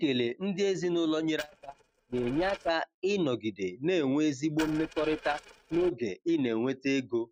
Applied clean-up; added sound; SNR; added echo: neural mask model RNNoise.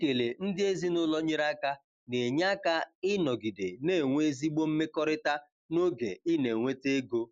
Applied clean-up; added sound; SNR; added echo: none; none; none; none.